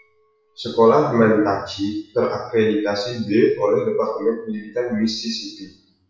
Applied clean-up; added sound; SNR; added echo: classical method WPE with log-MMSE.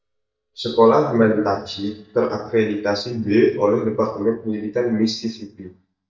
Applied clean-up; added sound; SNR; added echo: neural mask model DeepFilterNet 3.